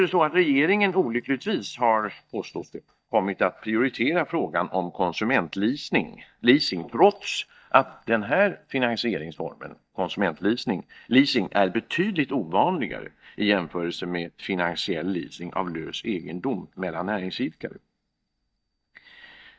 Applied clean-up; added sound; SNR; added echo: neural mask model DeepFilterNet 3.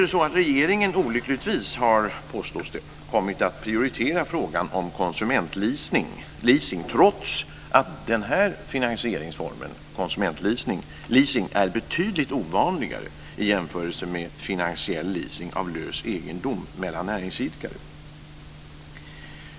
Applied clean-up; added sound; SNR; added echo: none; none; none; none.